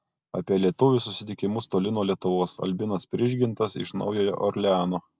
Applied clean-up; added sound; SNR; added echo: none; none; none; none.